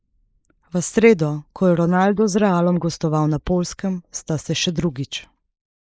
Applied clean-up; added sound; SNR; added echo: neural mask model Resemble Enhance denoiser.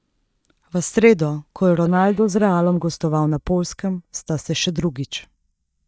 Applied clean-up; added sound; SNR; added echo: neural mask model DeepFilterNet 3.